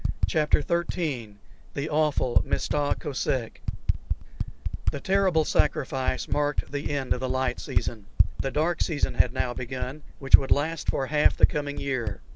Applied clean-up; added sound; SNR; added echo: none; Typing; -4 dB; none.